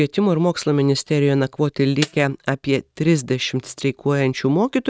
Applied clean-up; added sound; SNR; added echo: neural mask model RNNoise.